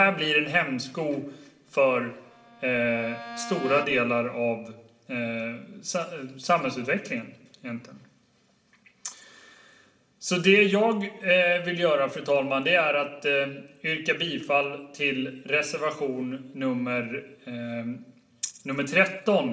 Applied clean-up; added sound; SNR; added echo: none; Bowed string instrument; 15 dB; reverberation time 0.7 s.